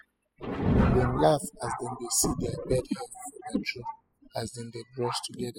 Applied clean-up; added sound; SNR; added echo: classical method spectral subtraction.